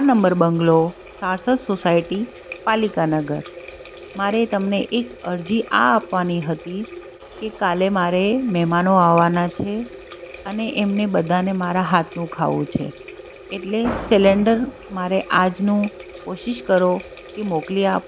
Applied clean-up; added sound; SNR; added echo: none; Water tap, faucet; 18 dB; none.